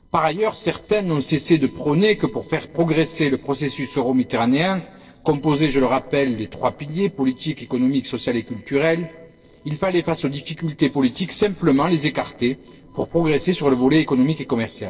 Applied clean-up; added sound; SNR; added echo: neural separator model SepFormer DNS4.